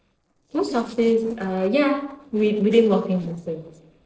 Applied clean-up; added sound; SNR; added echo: neural separator model SepFormer DNS4.